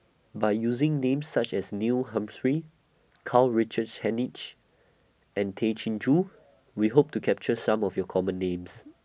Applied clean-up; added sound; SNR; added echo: none; none; none; none.